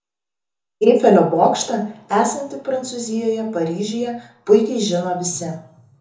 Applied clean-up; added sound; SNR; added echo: none; none; none; reverberation time 0.6 s.